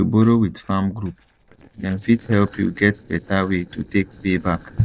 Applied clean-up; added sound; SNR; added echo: neural separator model SepFormer DNS4.